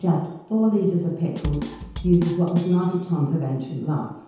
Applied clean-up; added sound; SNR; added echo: none; Drum kit; 10 dB; reverberation time 0.9 s.